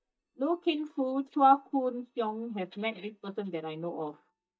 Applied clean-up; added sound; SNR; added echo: neural mask model DeepFilterNet 3.